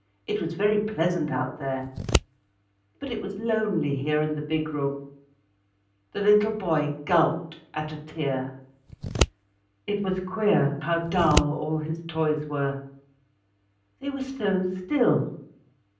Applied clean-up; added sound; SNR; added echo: none; Scissors; 2 dB; reverberation time 0.6 s.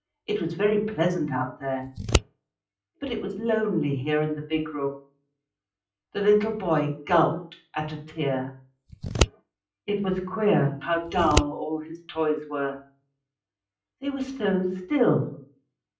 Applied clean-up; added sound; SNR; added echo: classical method WPE with log-MMSE.